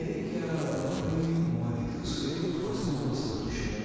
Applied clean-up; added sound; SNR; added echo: none; Zipper (clothing); 4 dB; reverberation time 2.2 s.